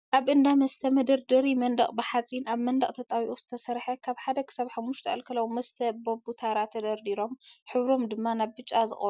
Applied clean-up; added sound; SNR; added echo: none; none; none; none.